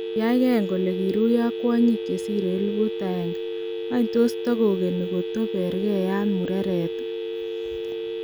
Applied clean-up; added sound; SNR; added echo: none; Telephone; 5 dB; none.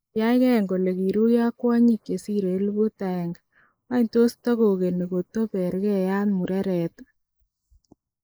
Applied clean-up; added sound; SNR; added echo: neural mask model Resemble Enhance denoiser.